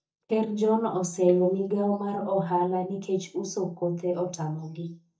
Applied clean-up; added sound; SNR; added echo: neural mask model DeepFilterNet 3.